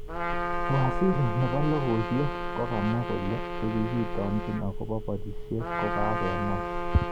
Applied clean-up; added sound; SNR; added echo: none; Telephone + Trumpet; 1 dB; none.